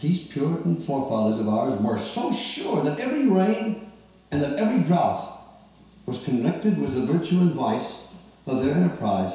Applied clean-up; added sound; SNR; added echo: none; Bowed string instrument; 19 dB; reverberation time 0.7 s.